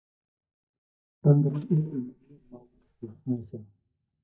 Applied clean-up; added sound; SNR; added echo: neural mask model DeepFilterNet 3.